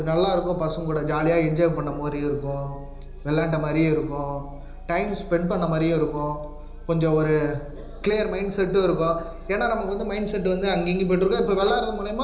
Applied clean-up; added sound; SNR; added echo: none; Motor vehicle (road) / Engine; 14 dB; reverberation time 1.0 s.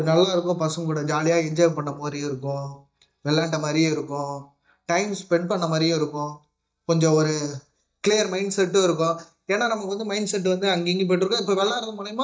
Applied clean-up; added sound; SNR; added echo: neural mask model DeepFilterNet 3.